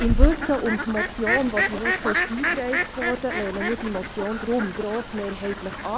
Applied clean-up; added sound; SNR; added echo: none; Fowl; -1 dB; none.